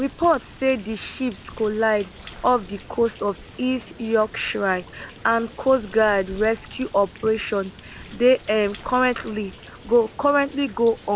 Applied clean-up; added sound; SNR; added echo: none; Rain; 18 dB; none.